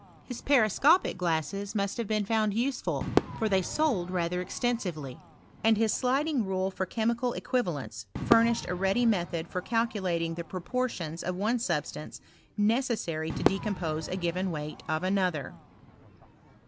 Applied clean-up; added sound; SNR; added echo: none; Crowd / Fireworks; 10 dB; none.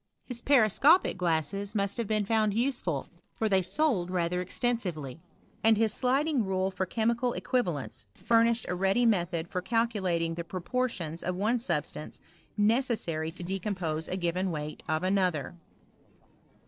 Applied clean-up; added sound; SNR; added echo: neural separator model SepFormer DNS4.